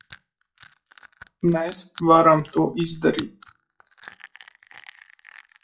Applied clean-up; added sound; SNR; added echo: classical method WPE with log-MMSE.